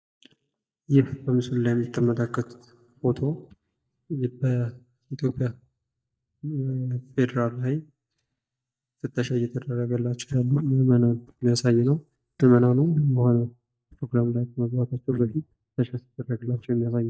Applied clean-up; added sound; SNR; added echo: neural mask model DeepFilterNet 3.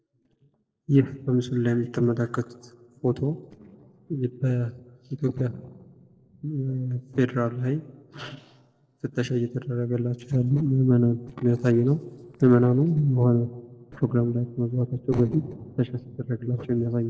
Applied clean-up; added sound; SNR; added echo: neural separator model SepFormer DNS4.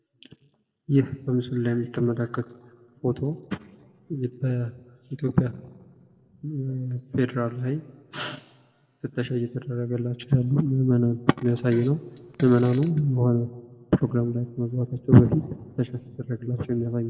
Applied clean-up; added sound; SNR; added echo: none; Fart; 15 dB; reverberation time 1.1 s.